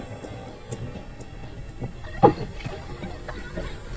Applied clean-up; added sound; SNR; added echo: neural mask model DeepFilterNet 3.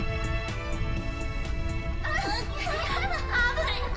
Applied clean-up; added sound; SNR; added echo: none; Wind; 0 dB; reverberation time 0.9 s.